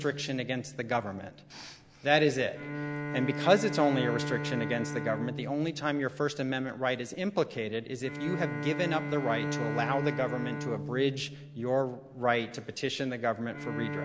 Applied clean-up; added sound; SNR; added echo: none; Bowed string instrument; 7 dB; none.